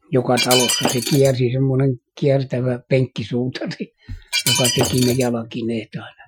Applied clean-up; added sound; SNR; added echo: classical method Wiener filter.